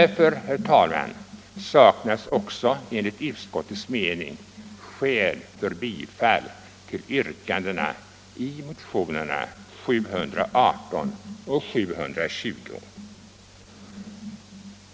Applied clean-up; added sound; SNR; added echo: none; none; none; none.